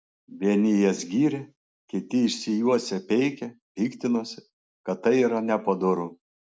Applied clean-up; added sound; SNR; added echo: none; none; none; none.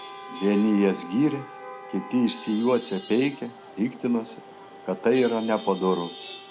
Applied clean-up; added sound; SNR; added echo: none; Wind instrument, woodwind instrument + Chatter / Traffic noise, roadway noise / Vehicle horn, car horn, honking / Engine; 16 dB; none.